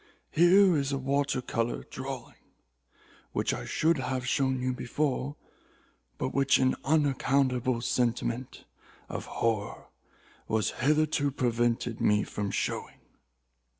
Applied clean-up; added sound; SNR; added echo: none; none; none; none.